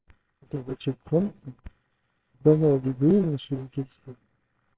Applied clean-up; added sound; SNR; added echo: neural separator model SepFormer WHAMR!.